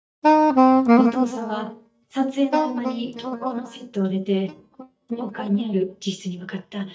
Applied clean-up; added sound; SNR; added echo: neural mask model DeepFilterNet 3.